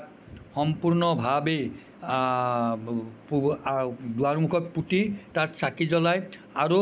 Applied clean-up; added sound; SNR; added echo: none; none; none; none.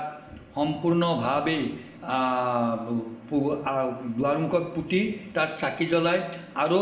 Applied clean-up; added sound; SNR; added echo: none; none; none; reverberation time 0.9 s.